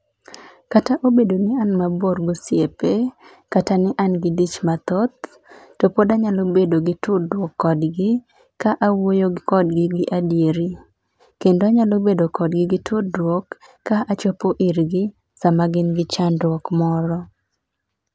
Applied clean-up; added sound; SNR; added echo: none; none; none; none.